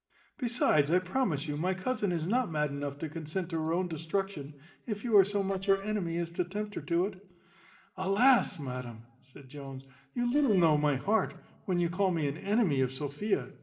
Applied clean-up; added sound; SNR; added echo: neural separator model SepFormer DNS4.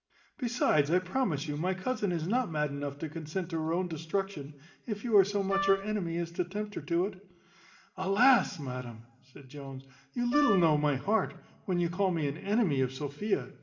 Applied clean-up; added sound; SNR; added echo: none; Wind instrument, woodwind instrument; 5 dB; reverberation time 1.0 s.